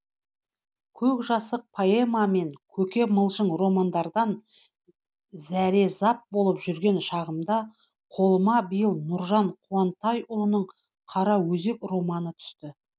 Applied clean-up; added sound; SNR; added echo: none; none; none; none.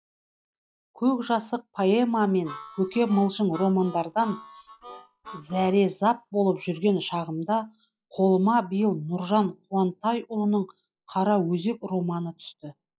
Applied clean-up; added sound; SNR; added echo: classical method log-MMSE.